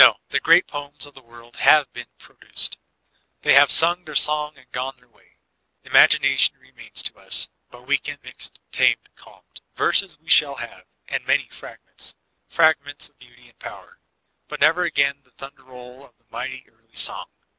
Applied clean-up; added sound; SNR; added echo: none; none; none; none.